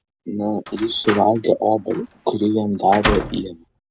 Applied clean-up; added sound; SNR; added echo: none; Slam; 8 dB; none.